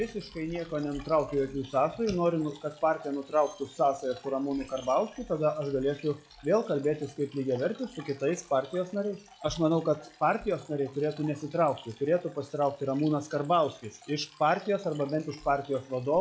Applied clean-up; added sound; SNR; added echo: classical method log-MMSE.